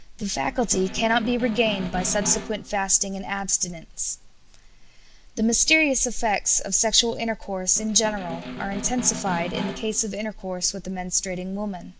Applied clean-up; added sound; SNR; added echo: none; Snare drum; 10 dB; none.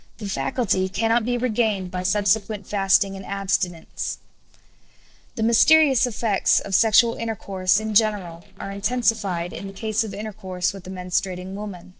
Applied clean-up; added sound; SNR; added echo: neural separator model SepFormer DNS4.